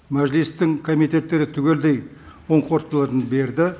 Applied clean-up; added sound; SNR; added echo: none; none; none; none.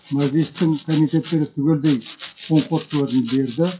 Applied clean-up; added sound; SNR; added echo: classical method WPE with log-MMSE.